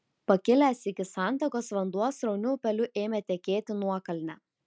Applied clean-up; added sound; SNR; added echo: none; none; none; none.